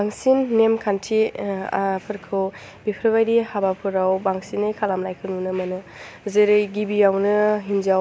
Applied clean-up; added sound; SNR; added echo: none; none; none; none.